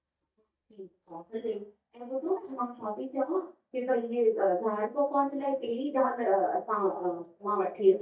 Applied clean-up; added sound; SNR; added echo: neural mask model DeepFilterNet 3.